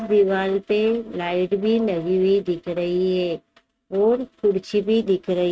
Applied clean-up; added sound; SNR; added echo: neural mask model RNNoise.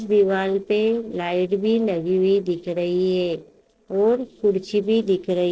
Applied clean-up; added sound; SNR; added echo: neural separator model SepFormer DNS4.